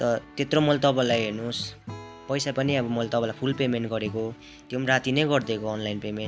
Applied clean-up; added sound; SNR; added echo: none; Acoustic guitar / Strum; 16 dB; none.